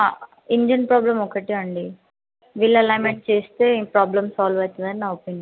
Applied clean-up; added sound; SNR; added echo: none; none; none; none.